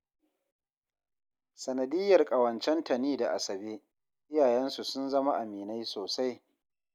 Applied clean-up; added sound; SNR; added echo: none; none; none; none.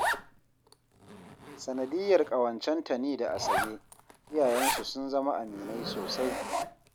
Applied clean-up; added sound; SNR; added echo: none; Zipper (clothing); 4 dB; none.